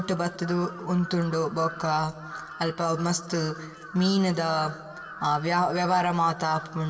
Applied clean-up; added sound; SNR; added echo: none; Crow; 15 dB; reverberation time 1.5 s.